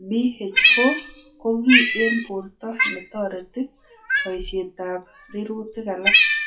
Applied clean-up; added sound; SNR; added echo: classical method WPE with log-MMSE.